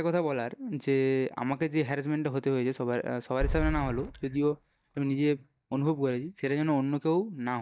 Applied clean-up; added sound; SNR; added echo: neural mask model DeepFilterNet 3.